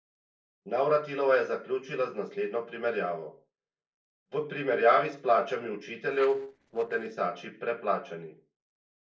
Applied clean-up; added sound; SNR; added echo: neural separator model SepFormer DNS4.